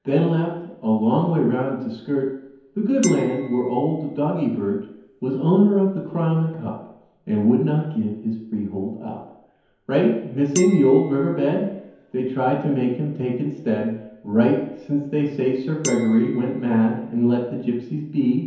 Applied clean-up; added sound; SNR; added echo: none; Chink, clink; 18 dB; reverberation time 0.9 s.